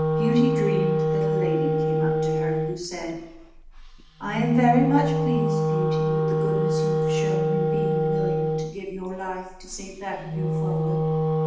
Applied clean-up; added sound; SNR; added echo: none; Wind instrument, woodwind instrument; -4 dB; reverberation time 0.9 s.